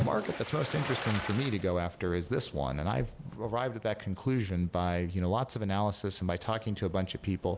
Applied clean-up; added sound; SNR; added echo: none; Splash, splatter; 12 dB; none.